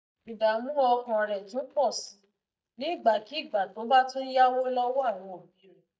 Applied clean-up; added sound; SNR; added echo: neural mask model DeepFilterNet 3.